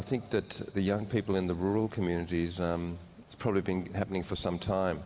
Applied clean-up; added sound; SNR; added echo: none; none; none; none.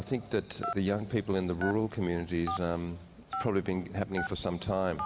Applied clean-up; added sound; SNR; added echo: none; Telephone; 10 dB; none.